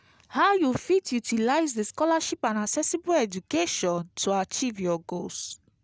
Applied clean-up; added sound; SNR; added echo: none; none; none; none.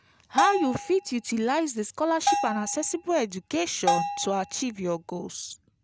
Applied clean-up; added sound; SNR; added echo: none; Bell; 3 dB; none.